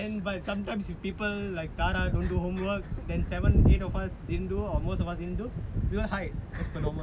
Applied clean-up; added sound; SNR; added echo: none; none; none; none.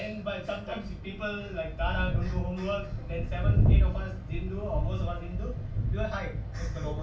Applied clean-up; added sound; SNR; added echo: none; none; none; reverberation time 0.3 s.